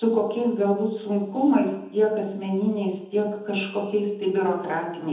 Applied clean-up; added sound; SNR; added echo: none; none; none; reverberation time 1.0 s.